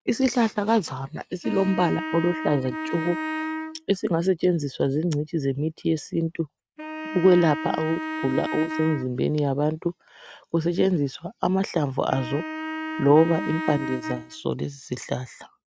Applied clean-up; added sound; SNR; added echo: neural mask model RNNoise.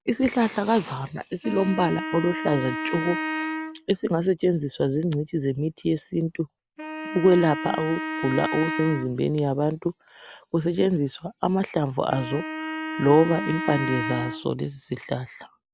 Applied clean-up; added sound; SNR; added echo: none; Wind instrument, woodwind instrument; 7 dB; none.